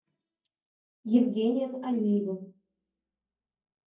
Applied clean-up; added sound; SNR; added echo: neural mask model DeepFilterNet 3.